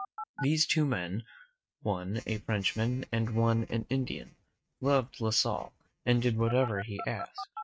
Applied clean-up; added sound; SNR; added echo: neural mask model RNNoise.